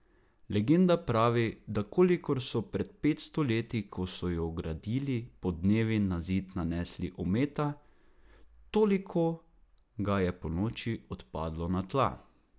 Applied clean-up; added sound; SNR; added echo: none; none; none; none.